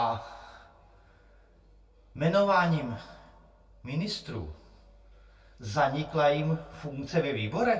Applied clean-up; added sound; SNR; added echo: none; none; none; reverberation time 0.2 s.